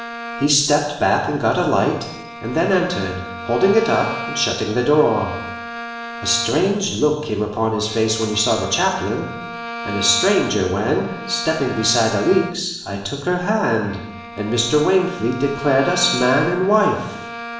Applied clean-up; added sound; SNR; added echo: none; Bowed string instrument; 12 dB; reverberation time 0.9 s.